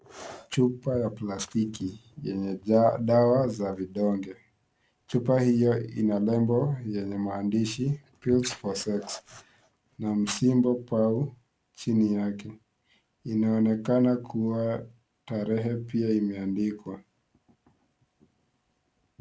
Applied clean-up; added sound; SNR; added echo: none; none; none; none.